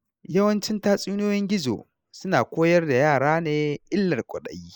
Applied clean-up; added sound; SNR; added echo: neural mask model Resemble Enhance denoiser.